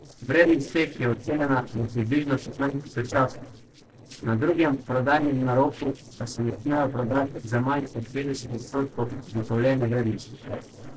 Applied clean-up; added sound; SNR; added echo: neural separator model SepFormer DNS4.